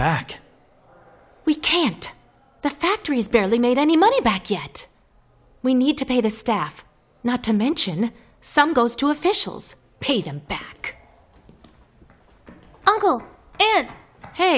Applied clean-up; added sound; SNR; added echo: none; none; none; none.